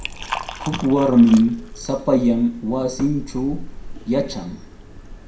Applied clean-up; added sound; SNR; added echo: none; Liquid; 12 dB; reverberation time 0.5 s.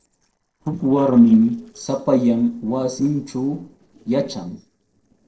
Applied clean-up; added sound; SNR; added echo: neural separator model SepFormer DNS4.